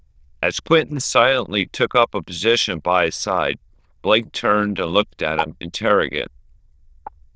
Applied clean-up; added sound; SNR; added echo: neural diffusion model UNIVERSE++.